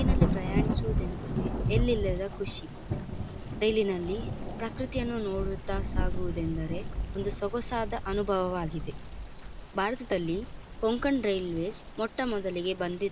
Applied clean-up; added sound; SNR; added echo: none; Thunder / Rain; 0 dB; none.